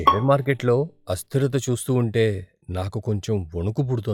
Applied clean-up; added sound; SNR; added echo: classical method log-MMSE.